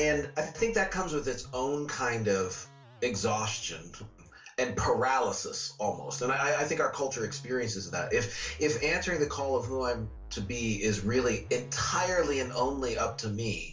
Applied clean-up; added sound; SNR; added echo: none; Musical instrument; 16 dB; reverberation time 0.2 s.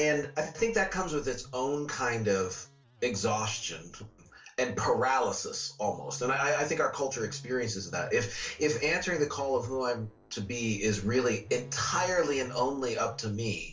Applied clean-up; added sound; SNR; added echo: neural separator model SepFormer DNS4.